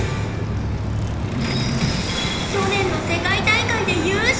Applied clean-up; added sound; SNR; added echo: none; Bicycle; 2 dB; reverberation time 1.0 s.